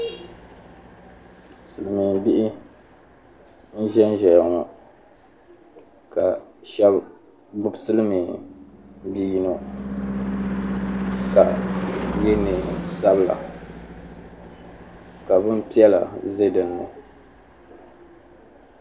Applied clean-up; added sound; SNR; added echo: none; Car passing by / Engine / Truck; 10 dB; none.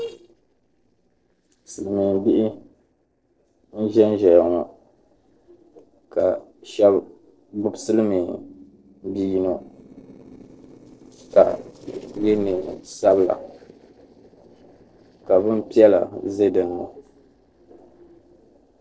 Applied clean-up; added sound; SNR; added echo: neural separator model SepFormer DNS4.